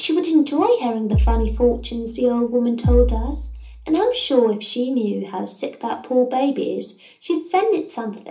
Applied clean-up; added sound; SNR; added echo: none; Bass drum; 2 dB; reverberation time 0.3 s.